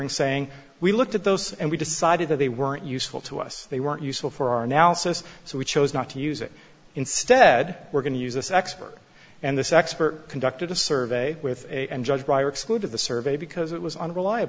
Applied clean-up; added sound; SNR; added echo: none; none; none; none.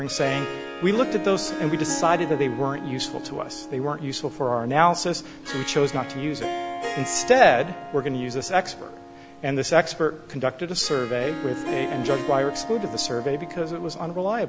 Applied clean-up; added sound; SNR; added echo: none; Harp; 9 dB; none.